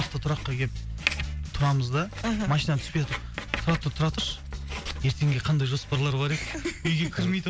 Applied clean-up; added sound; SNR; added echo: none; Writing; 12 dB; none.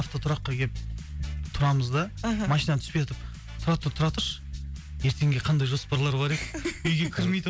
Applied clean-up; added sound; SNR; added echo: none; none; none; none.